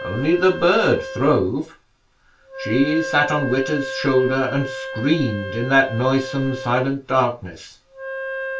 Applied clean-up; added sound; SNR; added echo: none; Wind instrument, woodwind instrument; 10 dB; reverberation time 0.2 s.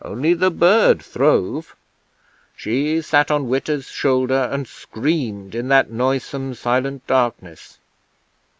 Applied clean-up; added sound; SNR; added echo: none; none; none; none.